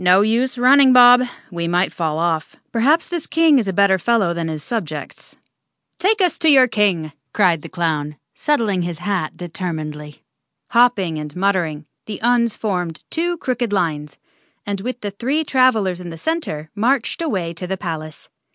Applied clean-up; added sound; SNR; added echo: none; none; none; none.